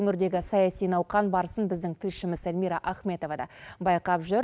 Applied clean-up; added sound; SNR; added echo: none; none; none; none.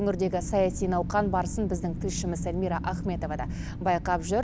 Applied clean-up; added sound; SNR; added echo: none; Wind; 5 dB; none.